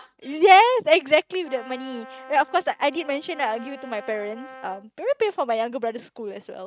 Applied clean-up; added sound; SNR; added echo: neural mask model RNNoise.